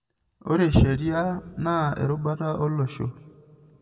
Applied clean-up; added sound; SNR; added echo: none; none; none; reverberation time 1.5 s.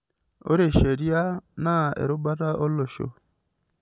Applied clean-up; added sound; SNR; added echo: none; none; none; none.